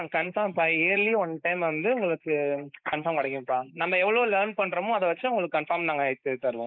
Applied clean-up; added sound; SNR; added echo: neural mask model Resemble Enhance denoiser.